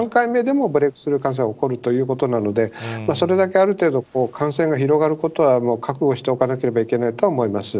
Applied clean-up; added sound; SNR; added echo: none; none; none; none.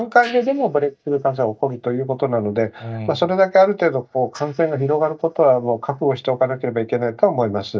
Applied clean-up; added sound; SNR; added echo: neural mask model DeepFilterNet 3.